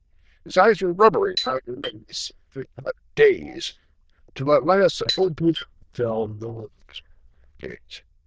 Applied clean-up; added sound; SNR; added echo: neural diffusion model UNIVERSE++.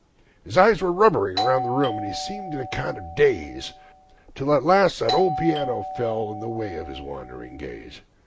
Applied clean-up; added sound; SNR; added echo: none; Doorbell; 7 dB; none.